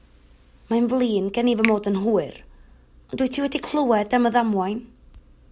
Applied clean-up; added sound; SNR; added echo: none; Finger snapping; 13 dB; none.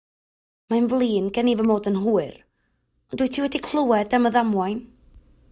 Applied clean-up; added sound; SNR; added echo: neural mask model DeepFilterNet 3.